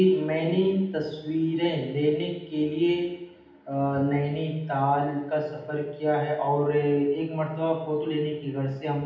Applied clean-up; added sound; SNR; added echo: none; none; none; reverberation time 0.8 s.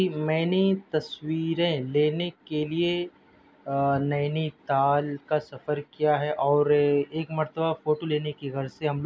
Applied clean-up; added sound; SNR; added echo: none; none; none; none.